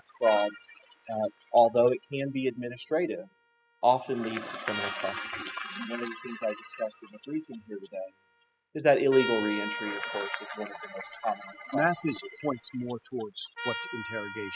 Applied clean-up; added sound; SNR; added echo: classical method spectral subtraction.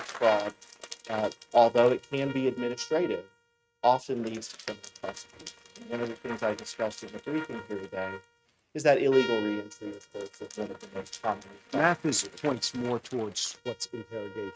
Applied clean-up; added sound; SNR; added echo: neural mask model RNNoise.